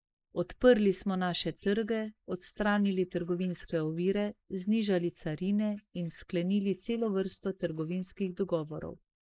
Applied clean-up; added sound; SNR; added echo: neural mask model Resemble Enhance denoiser.